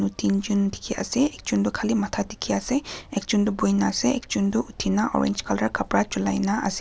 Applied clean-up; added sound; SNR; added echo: none; none; none; none.